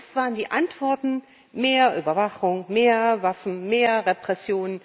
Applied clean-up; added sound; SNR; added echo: none; none; none; none.